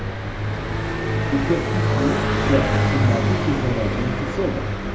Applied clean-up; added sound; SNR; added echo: none; Car passing by; -4 dB; reverberation time 0.3 s.